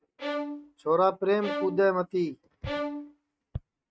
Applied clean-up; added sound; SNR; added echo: neural mask model RNNoise.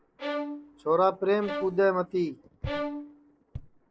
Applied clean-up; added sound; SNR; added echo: neural separator model SepFormer DNS4.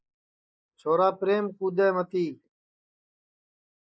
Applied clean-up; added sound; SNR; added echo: neural mask model Resemble Enhance denoiser.